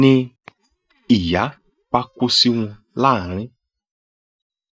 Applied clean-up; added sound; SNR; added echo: neural mask model DeepFilterNet 3.